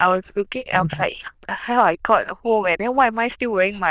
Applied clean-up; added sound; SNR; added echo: neural diffusion model UNIVERSE++.